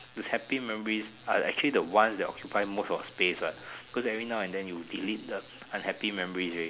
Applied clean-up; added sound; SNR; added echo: none; none; none; none.